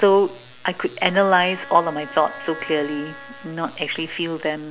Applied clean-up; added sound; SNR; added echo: none; Wind instrument, woodwind instrument; 17 dB; none.